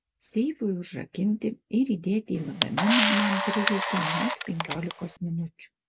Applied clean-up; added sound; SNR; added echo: none; Camera; -2 dB; none.